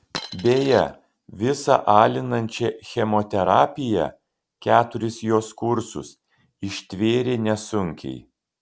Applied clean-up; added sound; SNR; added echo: none; Coin (dropping); 12 dB; none.